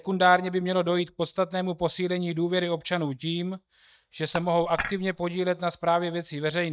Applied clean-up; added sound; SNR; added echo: neural mask model DeepFilterNet 3.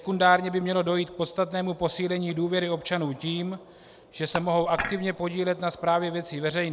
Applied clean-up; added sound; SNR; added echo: none; Dishes, pots, and pans / Chink, clink; 8 dB; none.